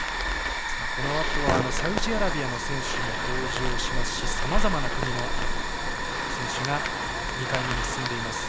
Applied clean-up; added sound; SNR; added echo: none; Crackle + Hiss / Fire; -4 dB; none.